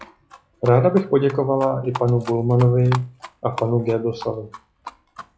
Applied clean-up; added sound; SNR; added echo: classical method log-MMSE.